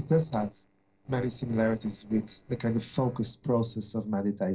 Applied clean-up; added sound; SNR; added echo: neural separator model SepFormer DNS4.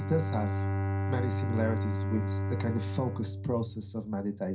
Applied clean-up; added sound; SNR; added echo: none; Bowed string instrument; -1 dB; reverberation time 0.3 s.